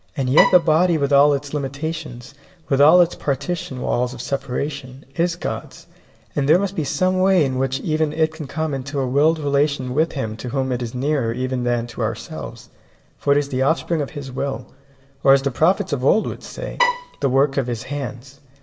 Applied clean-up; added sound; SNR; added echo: none; Bowed string instrument; 3 dB; reverberation time 0.8 s.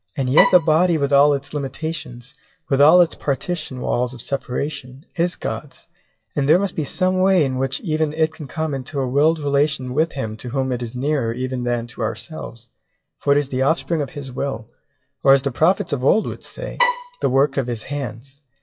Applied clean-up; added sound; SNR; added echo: classical method WPE with log-MMSE.